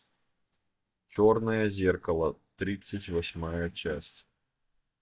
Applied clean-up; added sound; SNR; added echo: neural mask model DeepFilterNet 3.